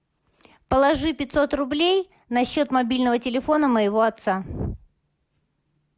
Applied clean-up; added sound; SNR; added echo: none; none; none; none.